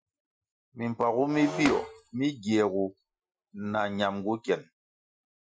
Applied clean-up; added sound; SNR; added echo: classical method Wiener filter.